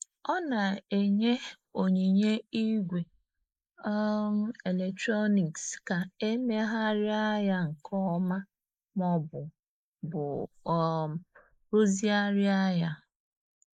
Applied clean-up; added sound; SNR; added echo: neural mask model Resemble Enhance denoiser.